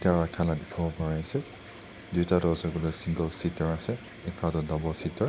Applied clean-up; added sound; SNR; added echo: none; none; none; none.